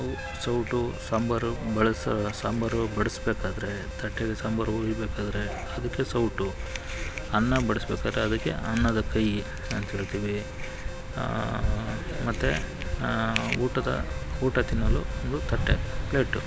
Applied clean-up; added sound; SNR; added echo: none; Alarm; 16 dB; none.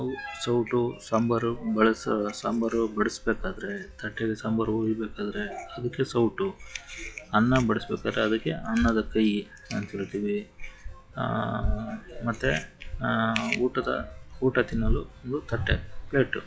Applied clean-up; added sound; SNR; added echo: classical method log-MMSE.